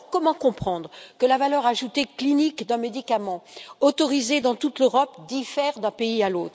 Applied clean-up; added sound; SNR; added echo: none; none; none; none.